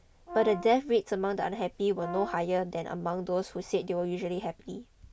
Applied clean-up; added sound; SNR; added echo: none; Brass instrument; 12 dB; none.